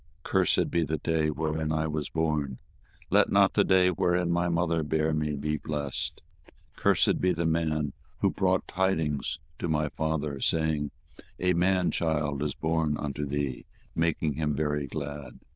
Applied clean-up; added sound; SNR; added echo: neural diffusion model UNIVERSE++.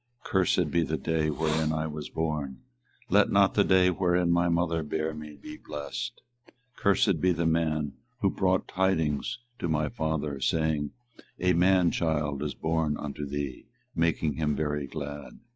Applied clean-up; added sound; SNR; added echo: classical method log-MMSE.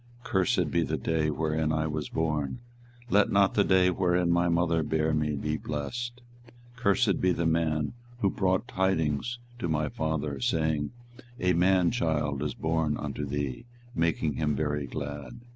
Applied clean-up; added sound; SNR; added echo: none; none; none; none.